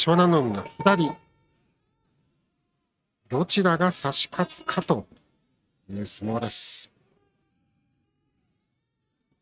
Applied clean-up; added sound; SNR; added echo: neural mask model RNNoise.